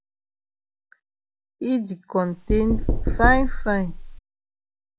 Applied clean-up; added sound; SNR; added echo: none; Knock; -3 dB; none.